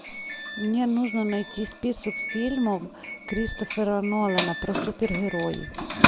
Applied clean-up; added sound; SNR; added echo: none; Doorbell; 3 dB; none.